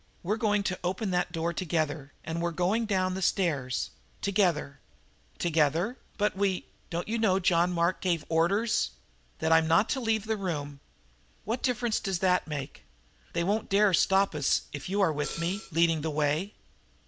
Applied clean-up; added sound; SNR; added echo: none; Hi-hat; 10 dB; none.